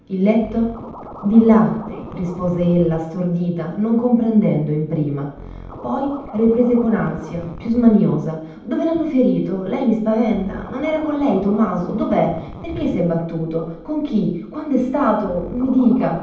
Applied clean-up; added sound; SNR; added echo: none; Scratching (performance technique); 18 dB; reverberation time 0.8 s.